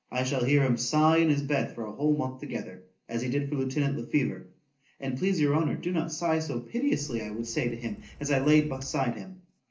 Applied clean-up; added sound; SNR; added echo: neural separator model SepFormer DNS4.